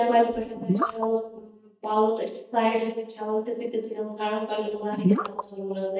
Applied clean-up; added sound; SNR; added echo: neural mask model DeepFilterNet 3.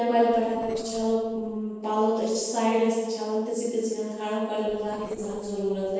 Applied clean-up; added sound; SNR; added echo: neural separator model SepFormer DNS4.